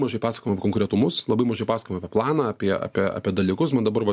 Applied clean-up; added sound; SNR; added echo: none; none; none; none.